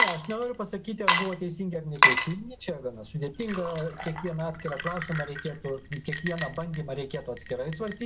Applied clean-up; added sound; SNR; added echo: none; Water / Liquid; -1 dB; none.